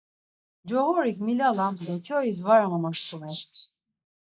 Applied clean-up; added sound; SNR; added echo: neural mask model Resemble Enhance denoiser.